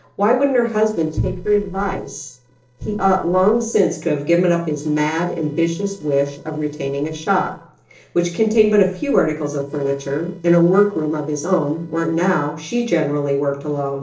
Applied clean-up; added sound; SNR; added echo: neural separator model SepFormer DNS4.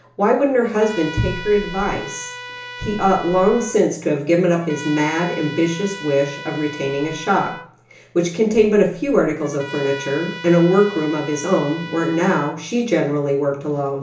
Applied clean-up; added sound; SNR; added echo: none; Trumpet; 15 dB; reverberation time 0.8 s.